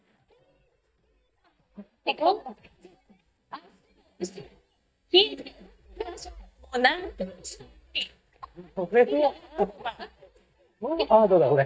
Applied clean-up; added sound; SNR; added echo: neural mask model DeepFilterNet 3.